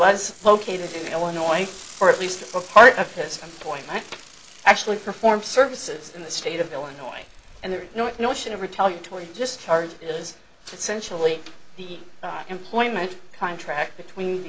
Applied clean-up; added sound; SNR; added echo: none; Mechanisms / Bicycle; 19 dB; none.